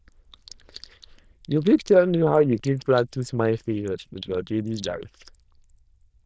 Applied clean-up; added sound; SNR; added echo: neural diffusion model UNIVERSE++.